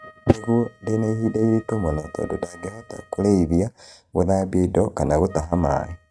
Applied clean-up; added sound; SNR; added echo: neural mask model RNNoise.